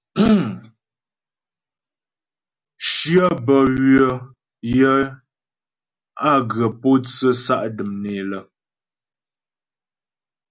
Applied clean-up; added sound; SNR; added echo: none; none; none; none.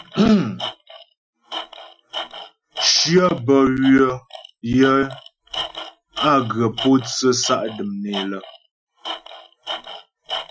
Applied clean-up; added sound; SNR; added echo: classical method Wiener filter.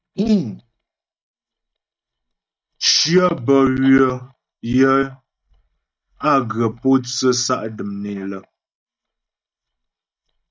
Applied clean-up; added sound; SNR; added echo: neural mask model DeepFilterNet 3.